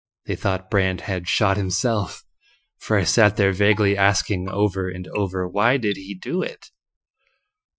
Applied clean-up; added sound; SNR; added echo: classical method Wiener filter.